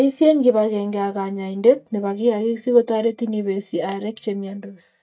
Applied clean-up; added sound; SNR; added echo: neural mask model DeepFilterNet 3.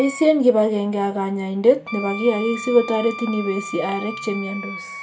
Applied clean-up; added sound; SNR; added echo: none; Wind instrument, woodwind instrument; 13 dB; reverberation time 0.2 s.